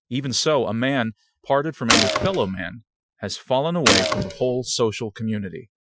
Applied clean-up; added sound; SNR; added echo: classical method Wiener filter.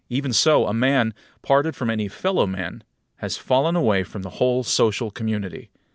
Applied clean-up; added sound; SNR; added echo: none; none; none; none.